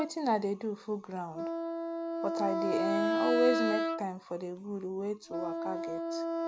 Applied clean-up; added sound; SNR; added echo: none; Wind instrument, woodwind instrument; 0 dB; none.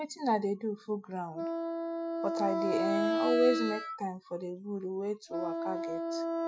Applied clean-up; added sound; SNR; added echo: classical method Wiener filter.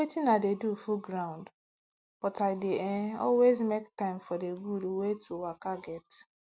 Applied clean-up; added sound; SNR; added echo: none; none; none; none.